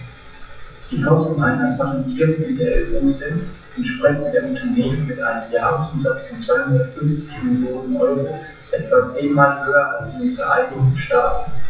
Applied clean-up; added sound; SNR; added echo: classical method WPE with log-MMSE.